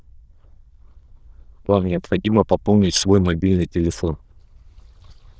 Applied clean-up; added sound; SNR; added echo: neural diffusion model UNIVERSE++.